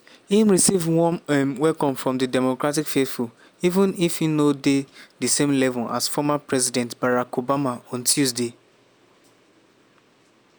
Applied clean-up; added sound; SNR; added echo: none; none; none; none.